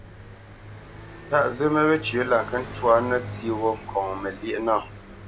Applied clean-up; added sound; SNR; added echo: none; Car passing by; 13 dB; none.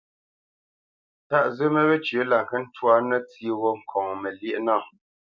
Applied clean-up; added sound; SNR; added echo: none; none; none; none.